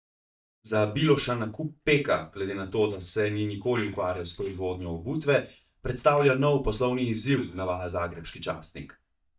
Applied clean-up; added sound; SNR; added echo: neural mask model DeepFilterNet 3.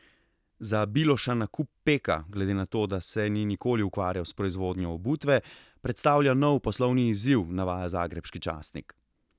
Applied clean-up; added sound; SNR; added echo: none; none; none; none.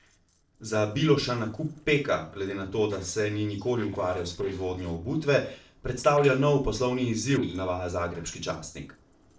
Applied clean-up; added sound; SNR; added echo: neural separator model SepFormer DNS4.